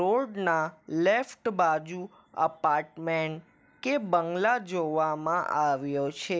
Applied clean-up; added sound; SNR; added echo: none; none; none; none.